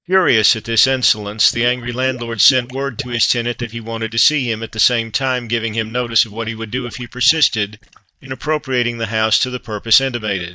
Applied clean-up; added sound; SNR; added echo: neural mask model DeepFilterNet 3.